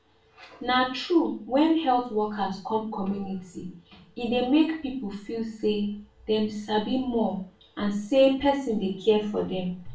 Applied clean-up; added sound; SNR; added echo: none; none; none; reverberation time 0.3 s.